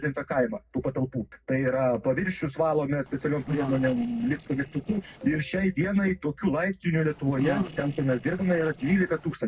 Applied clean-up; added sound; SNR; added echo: neural separator model SepFormer DNS4.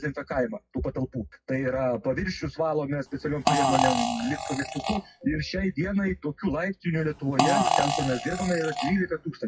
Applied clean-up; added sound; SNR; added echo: classical method WPE with log-MMSE.